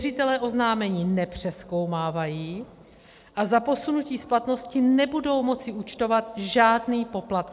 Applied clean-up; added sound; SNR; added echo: none; none; none; none.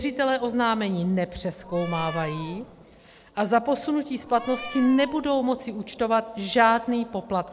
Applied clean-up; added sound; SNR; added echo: none; Meow; 14 dB; none.